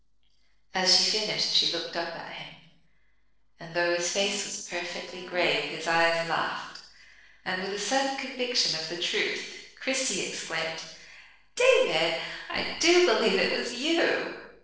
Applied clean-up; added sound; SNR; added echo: neural separator model SepFormer DNS4.